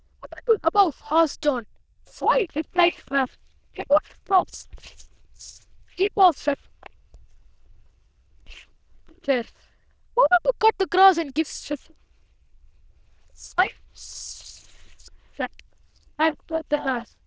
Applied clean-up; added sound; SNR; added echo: neural diffusion model UNIVERSE++.